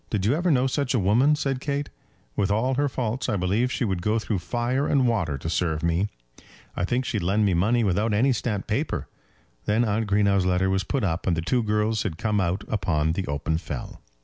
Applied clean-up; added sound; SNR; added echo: none; none; none; none.